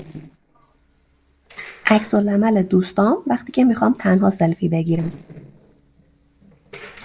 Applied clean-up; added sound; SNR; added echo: neural separator model SepFormer DNS4.